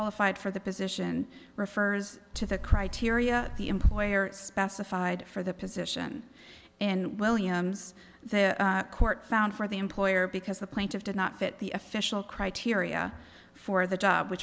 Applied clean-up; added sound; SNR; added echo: none; Buzz; 7 dB; none.